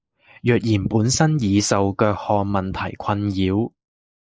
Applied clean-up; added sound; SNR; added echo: neural mask model Resemble Enhance denoiser.